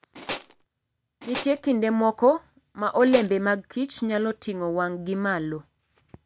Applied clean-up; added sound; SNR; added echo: none; Tools; 11 dB; none.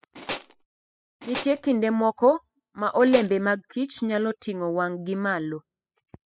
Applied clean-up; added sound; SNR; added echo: classical method spectral subtraction.